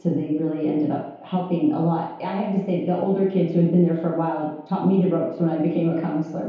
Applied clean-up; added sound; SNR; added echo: none; none; none; reverberation time 0.8 s.